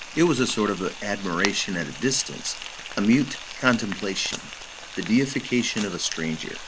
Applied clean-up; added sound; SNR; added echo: none; Frying (food); 11 dB; none.